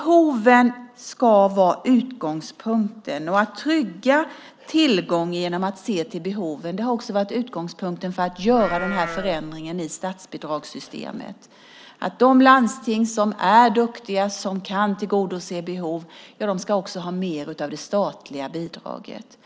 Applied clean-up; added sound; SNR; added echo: none; Livestock, farm animals, working animals; 10 dB; none.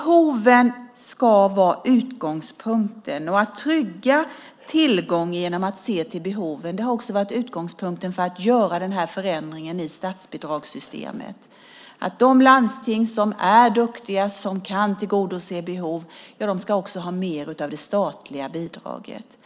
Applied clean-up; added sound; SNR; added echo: none; none; none; none.